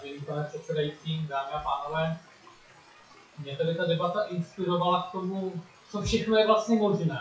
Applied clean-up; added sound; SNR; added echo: classical method WPE with log-MMSE.